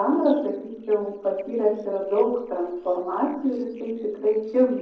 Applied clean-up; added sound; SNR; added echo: neural separator model SepFormer DNS4.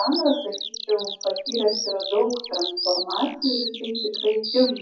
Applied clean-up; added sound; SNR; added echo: classical method WPE with log-MMSE.